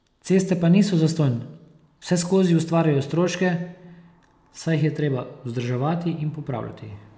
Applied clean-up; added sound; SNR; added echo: none; none; none; none.